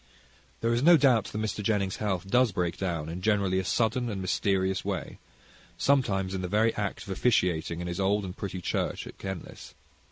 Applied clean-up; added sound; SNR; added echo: none; none; none; none.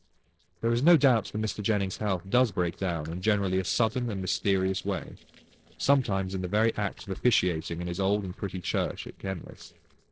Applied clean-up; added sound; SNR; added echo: neural separator model SepFormer DNS4.